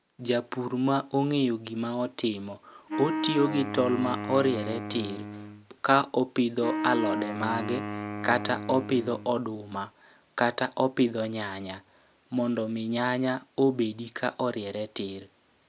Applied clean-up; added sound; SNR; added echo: none; Wind instrument, woodwind instrument; 6 dB; none.